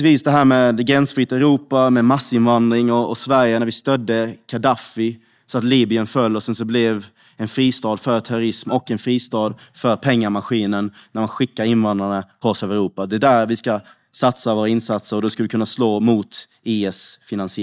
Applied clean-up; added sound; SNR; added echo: neural mask model DeepFilterNet 3.